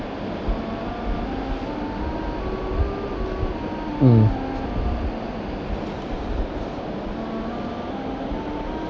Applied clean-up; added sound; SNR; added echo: none; Wind instrument, woodwind instrument; 10 dB; none.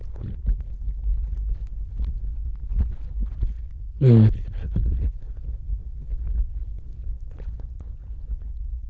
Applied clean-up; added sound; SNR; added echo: neural diffusion model UNIVERSE++.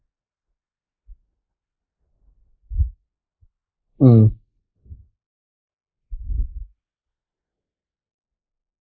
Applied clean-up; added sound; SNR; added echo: neural mask model Resemble Enhance denoiser.